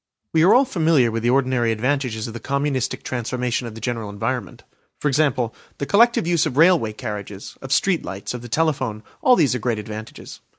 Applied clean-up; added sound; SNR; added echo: none; none; none; none.